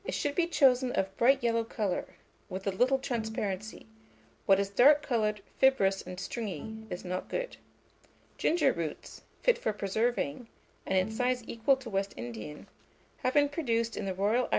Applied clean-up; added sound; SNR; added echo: none; Bowed string instrument; 17 dB; none.